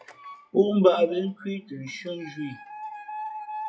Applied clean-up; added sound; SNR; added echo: classical method WPE with log-MMSE.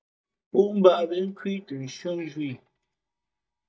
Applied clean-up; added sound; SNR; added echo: neural mask model DeepFilterNet 3.